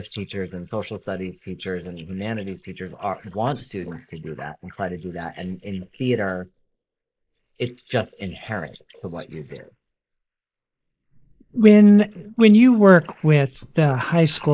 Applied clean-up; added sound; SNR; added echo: neural mask model Resemble Enhance denoiser.